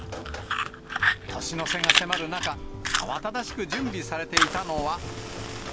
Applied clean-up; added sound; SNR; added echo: none; Fire; -3 dB; none.